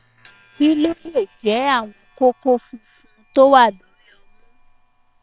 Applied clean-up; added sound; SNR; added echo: neural separator model SepFormer WHAM!.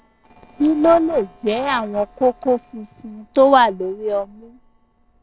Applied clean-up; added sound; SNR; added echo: neural separator model SepFormer DNS4.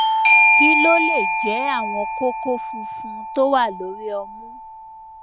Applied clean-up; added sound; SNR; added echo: none; Bell / Doorbell; -4 dB; none.